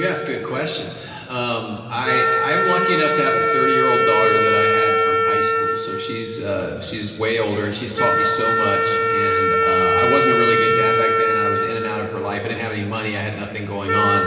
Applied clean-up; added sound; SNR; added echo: none; Wind instrument, woodwind instrument; -4 dB; reverberation time 2.5 s.